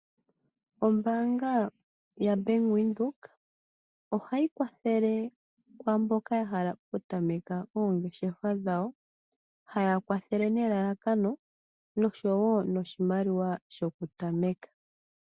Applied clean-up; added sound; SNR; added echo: none; none; none; none.